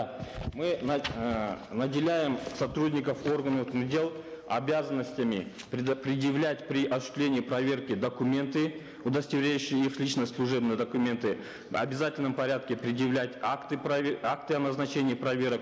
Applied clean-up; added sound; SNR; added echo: none; none; none; none.